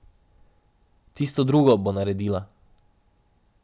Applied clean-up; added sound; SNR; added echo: none; none; none; none.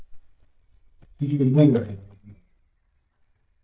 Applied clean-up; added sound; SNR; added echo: neural mask model DeepFilterNet 3.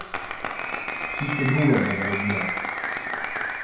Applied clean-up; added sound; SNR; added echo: none; Applause; 1 dB; reverberation time 0.9 s.